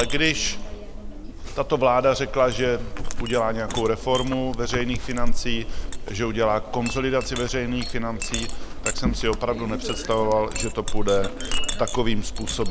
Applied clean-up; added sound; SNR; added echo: none; Chink, clink; 0 dB; none.